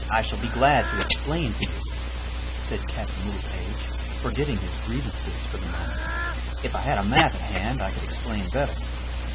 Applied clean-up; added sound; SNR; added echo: none; Bird / Fowl; 16 dB; none.